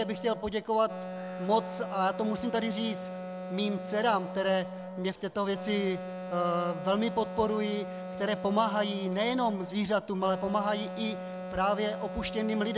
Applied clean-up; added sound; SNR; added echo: none; Wind instrument, woodwind instrument; 8 dB; none.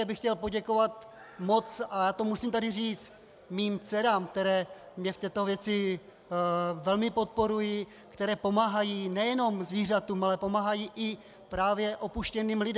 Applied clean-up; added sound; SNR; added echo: none; none; none; none.